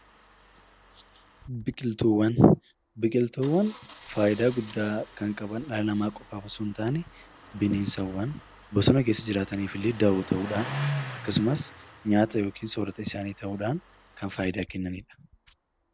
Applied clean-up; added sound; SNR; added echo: none; Engine starting; 15 dB; none.